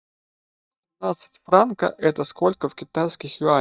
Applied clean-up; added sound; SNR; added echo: neural mask model DeepFilterNet 3.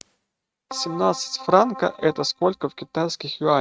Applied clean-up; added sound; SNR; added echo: neural mask model RNNoise.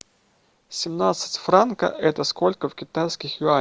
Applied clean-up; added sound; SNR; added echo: none; none; none; none.